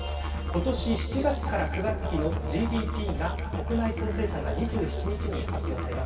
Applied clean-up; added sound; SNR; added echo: none; Musical instrument; 1 dB; reverberation time 2.6 s.